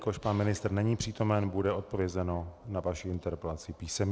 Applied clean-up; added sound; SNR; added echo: none; none; none; none.